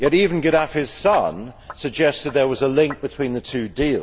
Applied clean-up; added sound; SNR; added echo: none; Sink (filling or washing); 18 dB; none.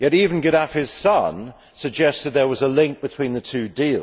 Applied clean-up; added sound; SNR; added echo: none; none; none; none.